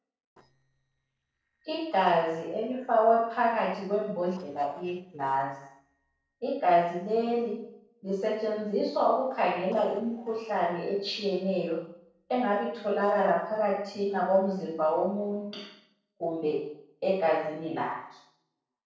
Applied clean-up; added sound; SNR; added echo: neural separator model SepFormer DNS4.